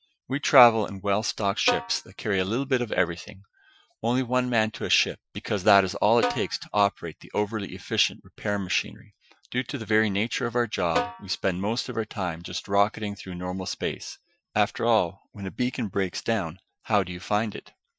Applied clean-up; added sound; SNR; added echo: classical method Wiener filter.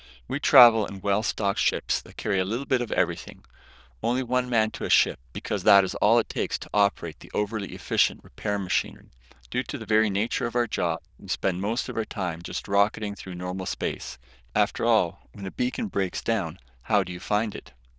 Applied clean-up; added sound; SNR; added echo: neural diffusion model UNIVERSE++.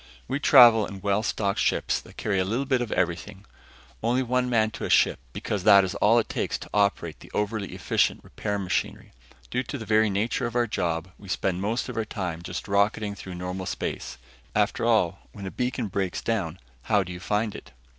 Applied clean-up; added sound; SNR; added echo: none; none; none; none.